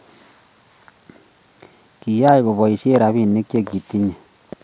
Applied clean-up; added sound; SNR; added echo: none; none; none; none.